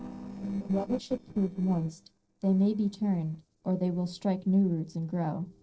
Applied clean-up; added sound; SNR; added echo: neural separator model SepFormer DNS4.